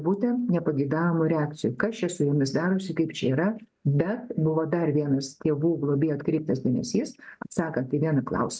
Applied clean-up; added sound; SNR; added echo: none; none; none; none.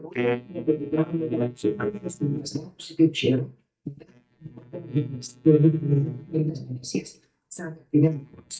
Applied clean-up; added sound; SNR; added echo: neural mask model DeepFilterNet 3.